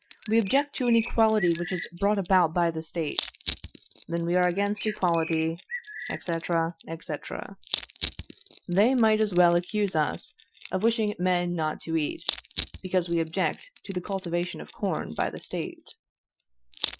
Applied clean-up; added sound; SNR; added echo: classical method Wiener filter.